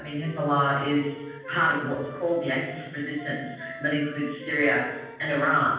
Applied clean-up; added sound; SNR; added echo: none; Wind instrument, woodwind instrument; 16 dB; reverberation time 1.2 s.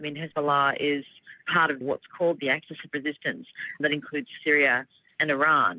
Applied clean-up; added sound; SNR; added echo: none; none; none; none.